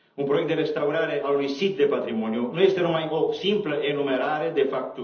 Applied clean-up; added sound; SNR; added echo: none; none; none; reverberation time 1.2 s.